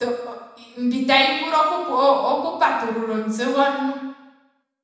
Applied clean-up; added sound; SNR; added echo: none; none; none; reverberation time 1.0 s.